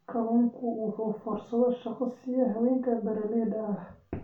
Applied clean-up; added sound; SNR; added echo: none; none; none; reverberation time 0.3 s.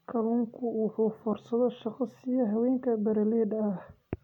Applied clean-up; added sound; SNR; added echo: none; none; none; none.